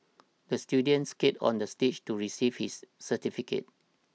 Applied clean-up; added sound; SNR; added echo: none; none; none; none.